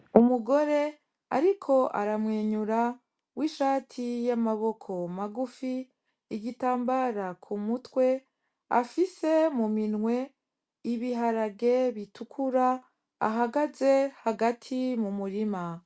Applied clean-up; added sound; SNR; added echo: none; none; none; none.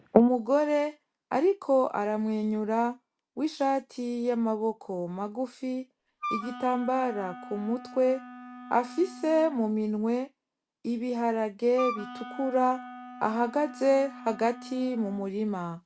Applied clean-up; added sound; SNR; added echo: none; Wind instrument, woodwind instrument; 13 dB; none.